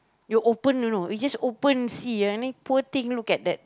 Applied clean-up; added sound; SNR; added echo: none; none; none; none.